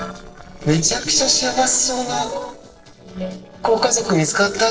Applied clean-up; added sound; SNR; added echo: neural separator model SepFormer DNS4.